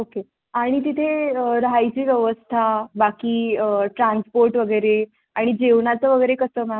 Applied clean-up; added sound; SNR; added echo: none; none; none; none.